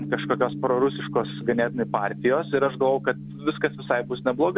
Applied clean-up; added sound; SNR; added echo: none; Gong; 10 dB; none.